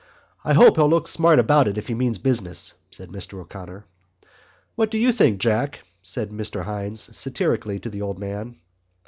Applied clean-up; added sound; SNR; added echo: none; none; none; none.